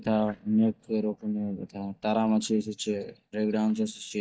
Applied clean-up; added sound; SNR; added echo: neural mask model DeepFilterNet 3.